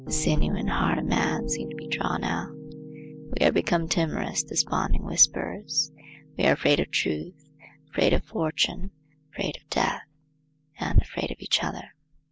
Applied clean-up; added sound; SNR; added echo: none; Piano; 14 dB; none.